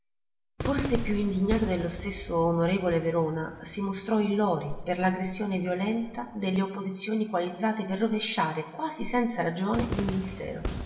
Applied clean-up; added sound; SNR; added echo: none; Cheering / Fireworks; 11 dB; reverberation time 1.0 s.